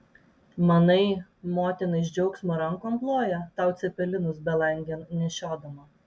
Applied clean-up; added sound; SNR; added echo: none; none; none; none.